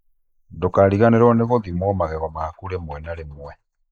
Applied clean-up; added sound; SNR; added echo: neural mask model Resemble Enhance denoiser.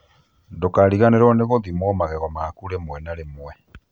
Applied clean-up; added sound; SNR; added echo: none; none; none; none.